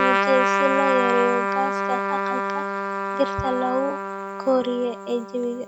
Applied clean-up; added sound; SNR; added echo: none; Trumpet; -1 dB; none.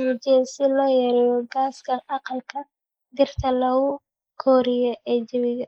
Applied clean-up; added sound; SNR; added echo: neural mask model Resemble Enhance denoiser.